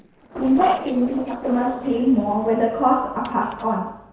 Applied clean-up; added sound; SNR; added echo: neural separator model SepFormer DNS4.